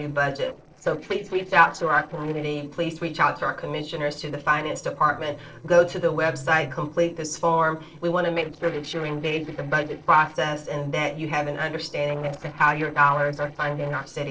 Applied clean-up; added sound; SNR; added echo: neural separator model SepFormer DNS4.